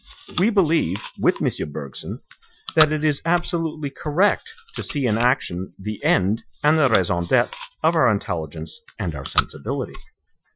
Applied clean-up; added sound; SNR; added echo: classical method Wiener filter.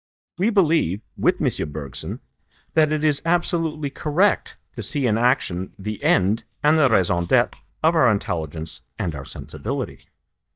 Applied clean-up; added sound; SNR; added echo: neural mask model DeepFilterNet 3.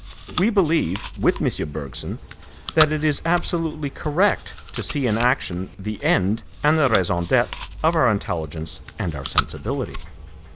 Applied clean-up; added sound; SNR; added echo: none; Chewing, mastication; 10 dB; none.